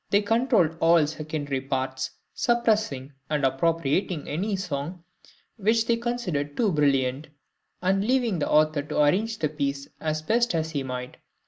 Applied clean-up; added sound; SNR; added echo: none; none; none; none.